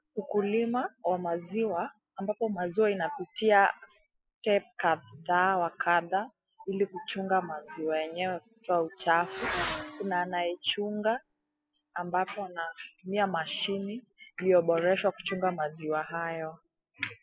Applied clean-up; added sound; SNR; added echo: classical method spectral subtraction.